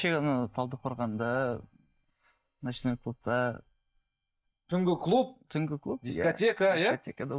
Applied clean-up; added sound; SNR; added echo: neural mask model DeepFilterNet 3.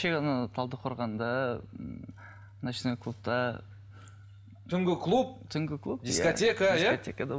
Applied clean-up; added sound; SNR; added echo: none; none; none; none.